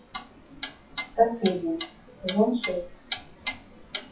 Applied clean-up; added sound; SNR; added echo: classical method WPE with log-MMSE.